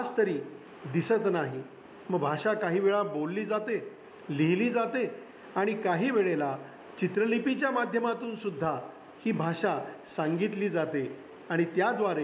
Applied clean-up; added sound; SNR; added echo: none; none; none; none.